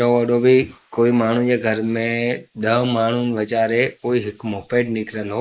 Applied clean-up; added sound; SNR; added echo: neural mask model Resemble Enhance denoiser.